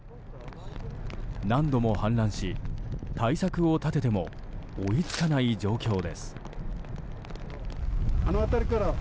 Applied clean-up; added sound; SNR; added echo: none; Tearing; 16 dB; none.